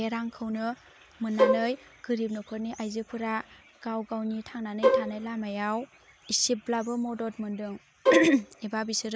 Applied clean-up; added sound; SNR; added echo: none; Bowed string instrument; -4 dB; none.